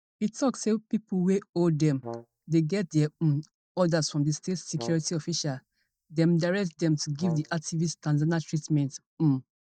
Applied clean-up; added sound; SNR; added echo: neural mask model DeepFilterNet 3.